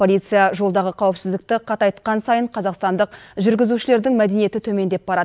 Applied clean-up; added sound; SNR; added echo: none; none; none; none.